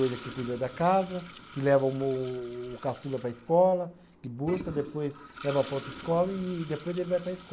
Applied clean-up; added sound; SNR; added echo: none; Toilet flush; 16 dB; none.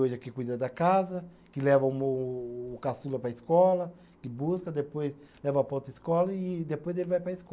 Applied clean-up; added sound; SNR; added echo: none; none; none; none.